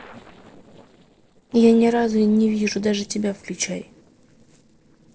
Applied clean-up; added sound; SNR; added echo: neural separator model SepFormer DNS4.